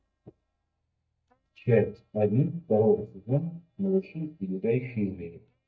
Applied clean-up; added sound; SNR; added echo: neural mask model DeepFilterNet 3.